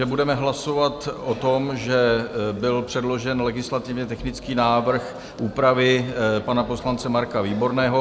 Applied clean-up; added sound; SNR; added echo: none; none; none; none.